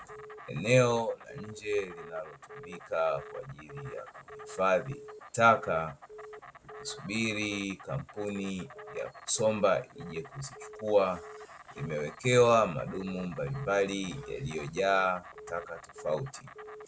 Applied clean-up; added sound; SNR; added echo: none; Telephone + Insect; 16 dB; none.